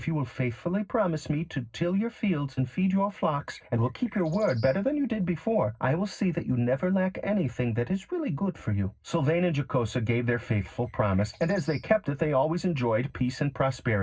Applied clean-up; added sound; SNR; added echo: neural separator model SepFormer DNS4.